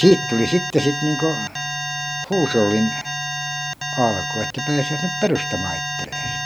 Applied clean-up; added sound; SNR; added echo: none; Alarm; 5 dB; none.